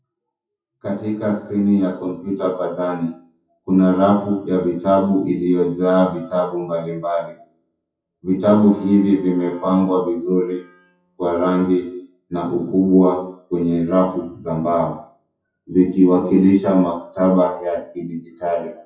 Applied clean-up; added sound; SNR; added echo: classical method WPE with log-MMSE.